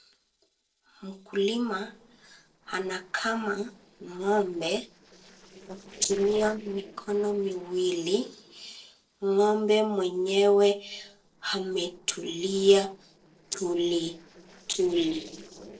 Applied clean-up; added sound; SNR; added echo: neural separator model SepFormer DNS4.